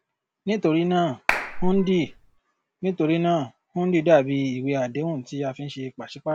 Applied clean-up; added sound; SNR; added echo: none; Clapping; 2 dB; none.